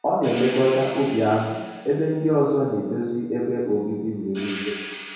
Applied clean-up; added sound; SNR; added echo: none; Hi-hat; 13 dB; reverberation time 1.2 s.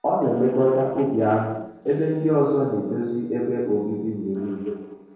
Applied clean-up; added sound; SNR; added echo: neural separator model SepFormer DNS4.